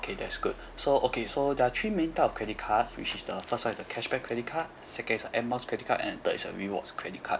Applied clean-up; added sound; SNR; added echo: none; Crumpling, crinkling; 19 dB; none.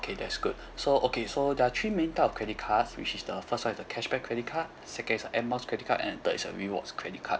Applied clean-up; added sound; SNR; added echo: none; none; none; none.